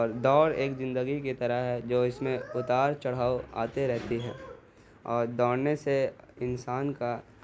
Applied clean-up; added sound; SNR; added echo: none; none; none; none.